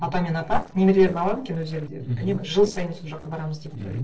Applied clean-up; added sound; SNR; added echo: neural separator model SepFormer DNS4.